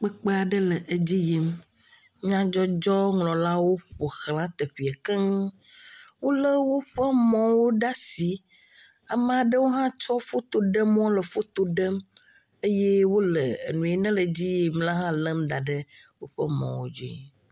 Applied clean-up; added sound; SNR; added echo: none; none; none; none.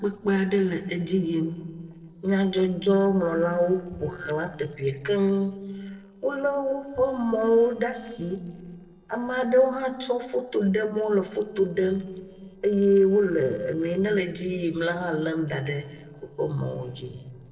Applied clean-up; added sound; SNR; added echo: neural separator model SepFormer DNS4.